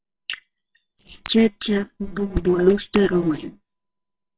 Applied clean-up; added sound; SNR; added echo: neural separator model SepFormer WHAMR!.